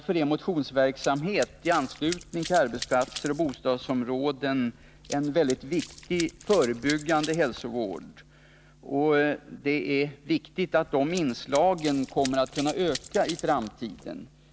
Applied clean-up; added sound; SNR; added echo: none; Run; 16 dB; none.